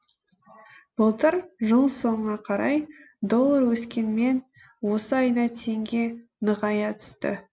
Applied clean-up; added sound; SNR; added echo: none; none; none; none.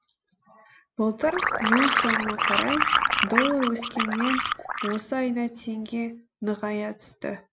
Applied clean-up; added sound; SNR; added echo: none; Liquid; -5 dB; none.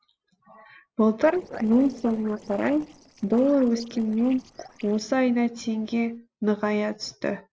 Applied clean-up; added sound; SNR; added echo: neural separator model SepFormer DNS4.